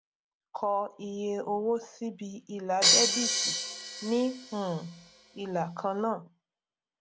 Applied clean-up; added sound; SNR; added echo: none; Crash cymbal; -3 dB; none.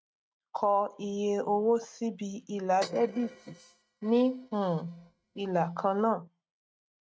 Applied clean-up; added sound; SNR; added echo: neural mask model RNNoise.